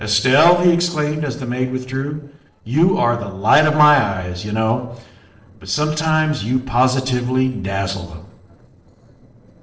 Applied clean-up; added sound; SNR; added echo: neural separator model SepFormer DNS4.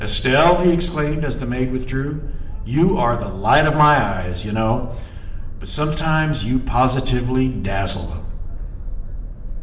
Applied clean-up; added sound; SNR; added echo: none; Boat, Water vehicle; 6 dB; reverberation time 0.7 s.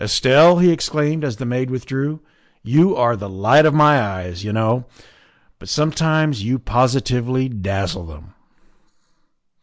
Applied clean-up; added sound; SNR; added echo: none; none; none; none.